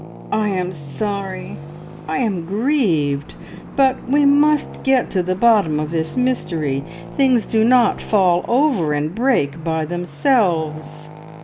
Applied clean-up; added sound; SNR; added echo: none; Traffic noise, roadway noise; 15 dB; none.